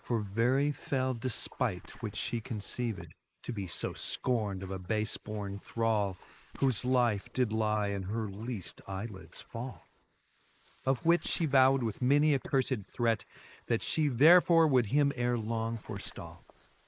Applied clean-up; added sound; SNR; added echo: neural mask model Resemble Enhance denoiser.